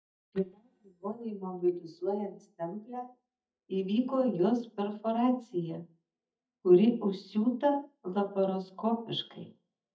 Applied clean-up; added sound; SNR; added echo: neural mask model DeepFilterNet 3.